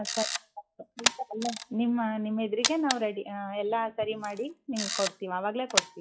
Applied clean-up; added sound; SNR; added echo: classical method WPE with log-MMSE.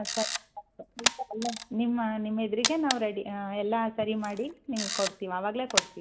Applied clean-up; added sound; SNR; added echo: none; Camera; 4 dB; reverberation time 0.5 s.